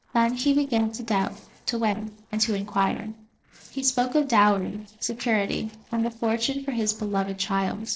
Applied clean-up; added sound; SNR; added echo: neural separator model SepFormer DNS4.